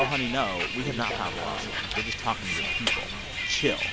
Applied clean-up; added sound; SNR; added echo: none; Bus; -2 dB; none.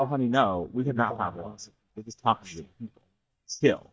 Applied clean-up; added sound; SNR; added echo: neural mask model DeepFilterNet 3.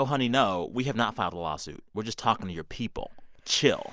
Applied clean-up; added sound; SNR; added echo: none; none; none; none.